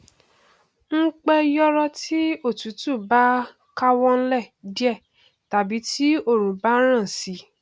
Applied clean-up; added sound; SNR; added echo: none; none; none; none.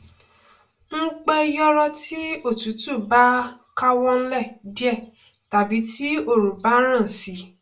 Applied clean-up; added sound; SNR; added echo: none; none; none; reverberation time 0.2 s.